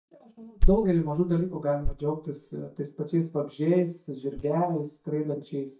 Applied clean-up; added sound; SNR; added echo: neural mask model DeepFilterNet 3.